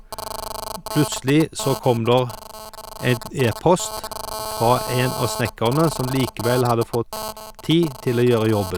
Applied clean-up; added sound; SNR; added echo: none; Telephone; 10 dB; none.